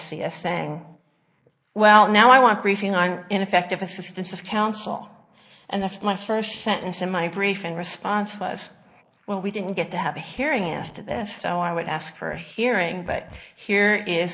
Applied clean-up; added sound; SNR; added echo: neural mask model Resemble Enhance denoiser.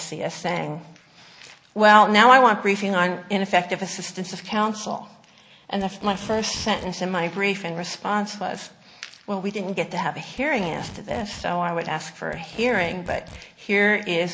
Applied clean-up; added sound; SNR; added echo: none; Packing tape, duct tape; 19 dB; none.